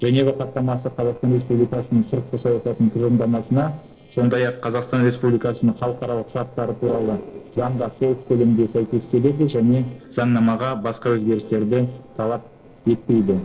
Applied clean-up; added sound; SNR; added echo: neural separator model SepFormer DNS4.